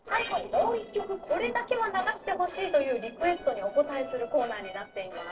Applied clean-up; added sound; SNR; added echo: neural separator model SepFormer DNS4.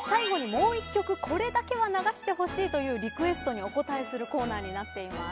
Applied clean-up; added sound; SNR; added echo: none; none; none; none.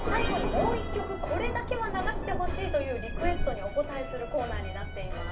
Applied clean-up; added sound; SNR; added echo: none; Thunder; 1 dB; reverberation time 0.2 s.